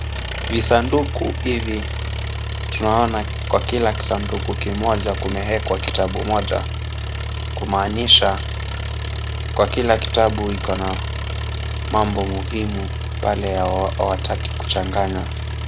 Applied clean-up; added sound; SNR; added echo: none; Engine; 3 dB; none.